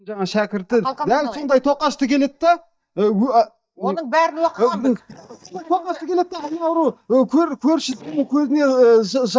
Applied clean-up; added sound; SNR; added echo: neural mask model DeepFilterNet 3.